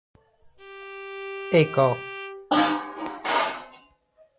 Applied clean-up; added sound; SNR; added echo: none; Bowed string instrument; 12 dB; none.